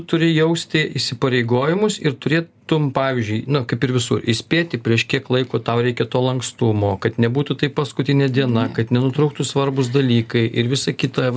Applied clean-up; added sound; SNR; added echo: none; none; none; none.